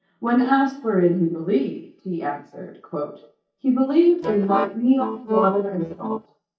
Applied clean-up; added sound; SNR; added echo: neural mask model DeepFilterNet 3.